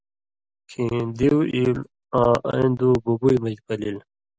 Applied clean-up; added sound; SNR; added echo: none; none; none; none.